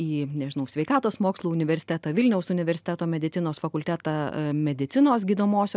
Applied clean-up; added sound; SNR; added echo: none; none; none; none.